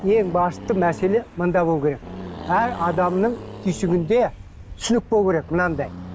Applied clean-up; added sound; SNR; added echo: none; Accelerating, revving, vroom; 14 dB; none.